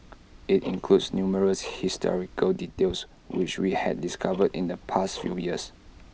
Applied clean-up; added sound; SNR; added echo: none; Tick-tock; 19 dB; none.